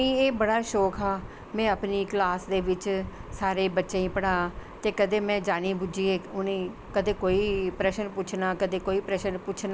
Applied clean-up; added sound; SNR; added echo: none; none; none; none.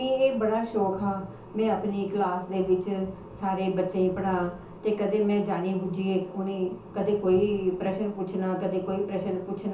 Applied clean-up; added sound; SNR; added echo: none; none; none; reverberation time 0.6 s.